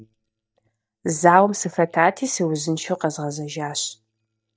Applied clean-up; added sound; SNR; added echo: neural mask model DeepFilterNet 3.